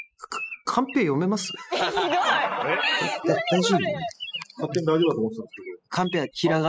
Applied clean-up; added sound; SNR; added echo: classical method spectral subtraction.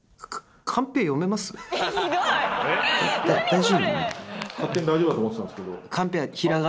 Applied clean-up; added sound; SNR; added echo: none; none; none; none.